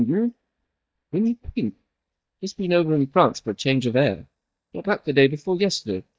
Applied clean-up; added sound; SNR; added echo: neural mask model DeepFilterNet 3.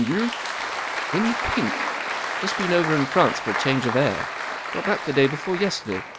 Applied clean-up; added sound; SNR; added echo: none; Applause; 3 dB; none.